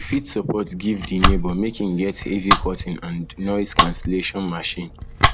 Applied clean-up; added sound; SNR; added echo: none; Domestic sounds, home sounds; -1 dB; none.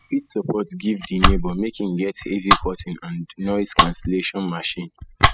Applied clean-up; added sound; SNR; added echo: classical method spectral subtraction.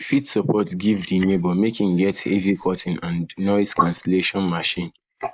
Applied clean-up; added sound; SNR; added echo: neural mask model Resemble Enhance denoiser.